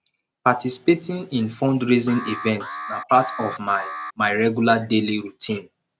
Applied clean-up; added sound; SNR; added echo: none; Alarm; 12 dB; none.